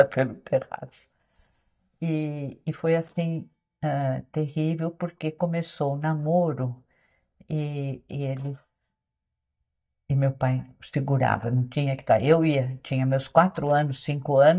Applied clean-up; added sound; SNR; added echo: neural mask model DeepFilterNet 3.